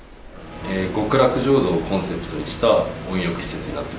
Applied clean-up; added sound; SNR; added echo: none; none; none; none.